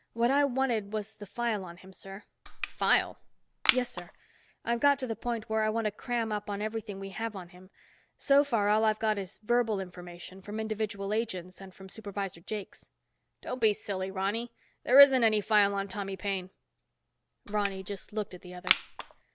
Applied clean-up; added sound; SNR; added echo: none; Crushing; 4 dB; none.